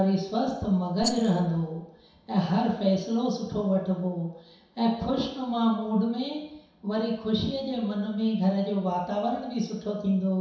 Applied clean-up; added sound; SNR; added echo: none; Rattle; 10 dB; reverberation time 0.7 s.